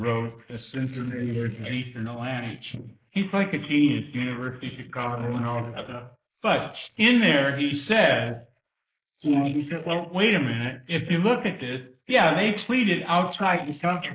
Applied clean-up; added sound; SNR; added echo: neural mask model Resemble Enhance denoiser.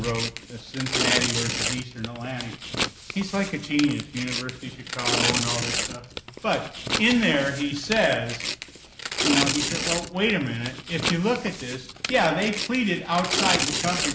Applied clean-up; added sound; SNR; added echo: none; Tearing; 2 dB; none.